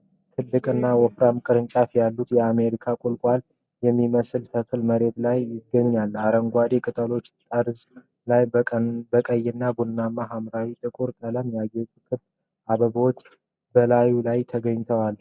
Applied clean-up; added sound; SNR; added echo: none; none; none; none.